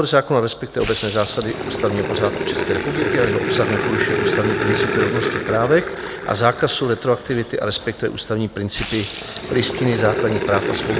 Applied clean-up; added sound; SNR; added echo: none; Growling; 3 dB; none.